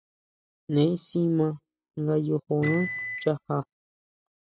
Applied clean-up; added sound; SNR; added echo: classical method spectral subtraction.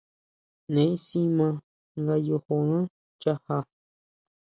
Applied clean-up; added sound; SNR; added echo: none; none; none; none.